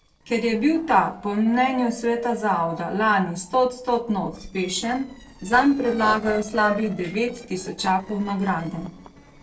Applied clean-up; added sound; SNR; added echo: neural separator model SepFormer DNS4.